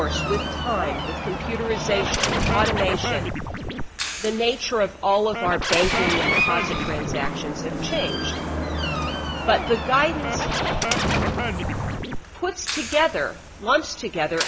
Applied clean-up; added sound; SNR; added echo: none; Door + Scratching (performance technique); 0 dB; none.